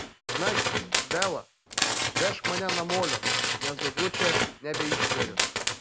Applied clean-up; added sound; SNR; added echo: none; Tools; -5 dB; none.